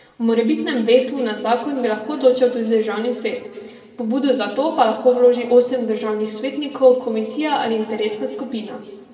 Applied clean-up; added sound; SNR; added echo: none; none; none; reverberation time 1.7 s.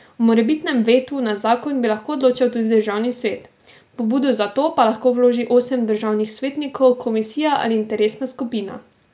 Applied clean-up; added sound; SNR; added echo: none; none; none; none.